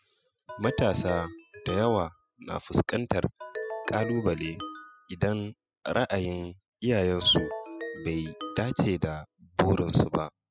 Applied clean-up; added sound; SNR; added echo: classical method spectral subtraction.